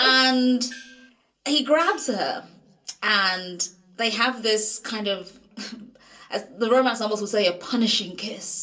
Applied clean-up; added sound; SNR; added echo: none; Gong; 19 dB; reverberation time 0.2 s.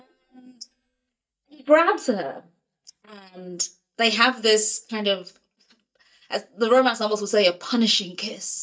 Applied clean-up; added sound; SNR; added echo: neural mask model DeepFilterNet 3.